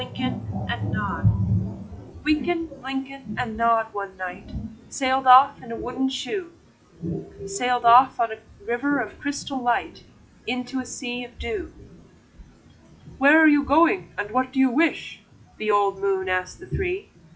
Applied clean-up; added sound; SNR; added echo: classical method log-MMSE.